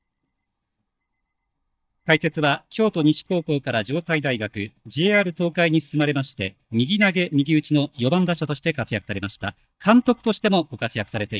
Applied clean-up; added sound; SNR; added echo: neural mask model DeepFilterNet 3.